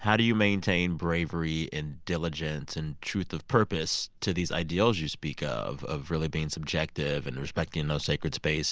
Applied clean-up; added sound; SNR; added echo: none; none; none; none.